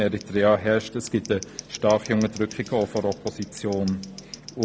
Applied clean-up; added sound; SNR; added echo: none; Scissors; 20 dB; none.